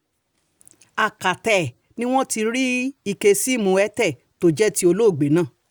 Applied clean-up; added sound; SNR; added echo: none; none; none; none.